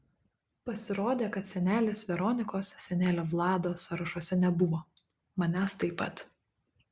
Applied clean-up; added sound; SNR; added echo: none; none; none; none.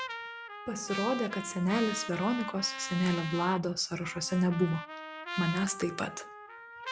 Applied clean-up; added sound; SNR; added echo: none; Trumpet; 9 dB; none.